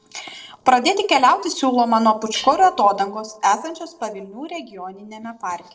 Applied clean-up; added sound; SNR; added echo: neural separator model SepFormer DNS4.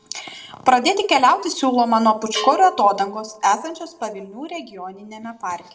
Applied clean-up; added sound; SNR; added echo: none; Bell; 17 dB; reverberation time 0.6 s.